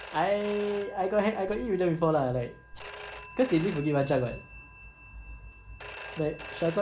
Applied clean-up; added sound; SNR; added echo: none; Rattle + Telephone; 16 dB; none.